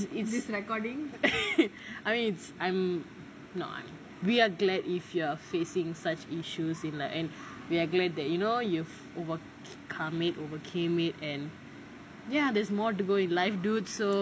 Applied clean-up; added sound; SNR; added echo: none; none; none; none.